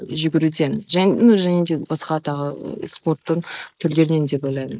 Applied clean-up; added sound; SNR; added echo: neural mask model Resemble Enhance denoiser.